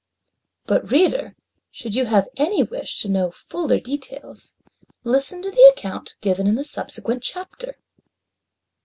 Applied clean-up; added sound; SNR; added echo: none; none; none; none.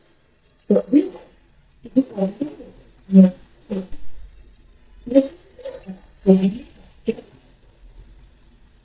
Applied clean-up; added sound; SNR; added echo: neural mask model DeepFilterNet 3.